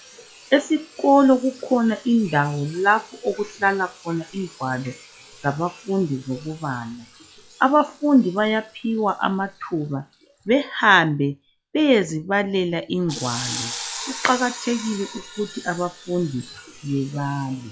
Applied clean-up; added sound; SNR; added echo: classical method log-MMSE.